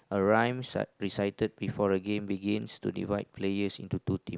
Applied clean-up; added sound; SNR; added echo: none; none; none; none.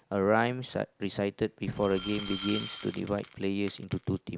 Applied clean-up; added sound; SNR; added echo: none; Glass; 13 dB; none.